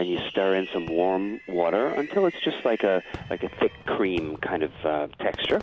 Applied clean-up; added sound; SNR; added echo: none; Fireworks; 16 dB; none.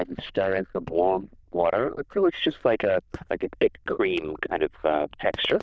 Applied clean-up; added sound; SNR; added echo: neural diffusion model UNIVERSE++.